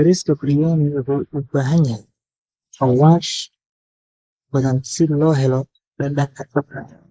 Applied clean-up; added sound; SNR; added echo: neural mask model Resemble Enhance denoiser.